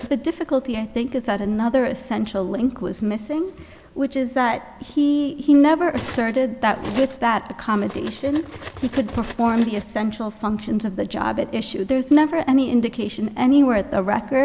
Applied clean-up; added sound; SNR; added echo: none; Cutlery, silverware; 20 dB; none.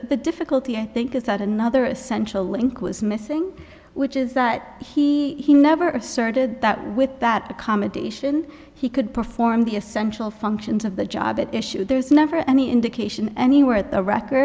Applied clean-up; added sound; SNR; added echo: none; none; none; none.